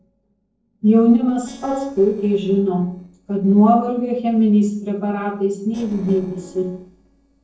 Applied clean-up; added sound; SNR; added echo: neural separator model SepFormer DNS4.